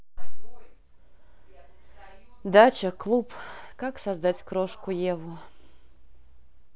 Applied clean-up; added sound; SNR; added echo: none; none; none; none.